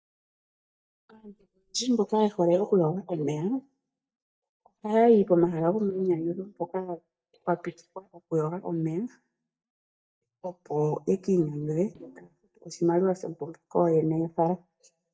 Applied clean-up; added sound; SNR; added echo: neural mask model DeepFilterNet 3.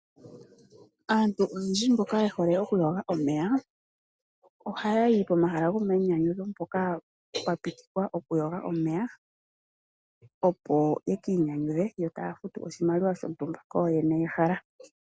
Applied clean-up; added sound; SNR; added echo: none; none; none; none.